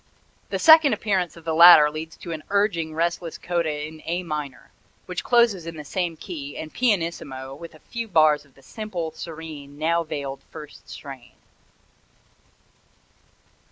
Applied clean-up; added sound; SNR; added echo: none; none; none; none.